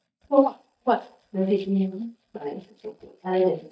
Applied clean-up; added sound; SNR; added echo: neural mask model DeepFilterNet 3.